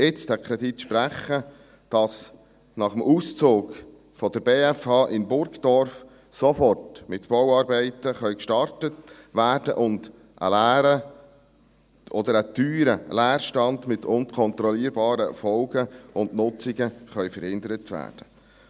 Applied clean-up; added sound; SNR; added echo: none; none; none; none.